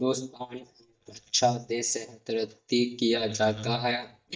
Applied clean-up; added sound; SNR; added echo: neural mask model DeepFilterNet 3.